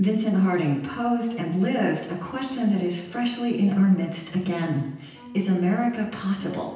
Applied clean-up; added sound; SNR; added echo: none; none; none; reverberation time 0.9 s.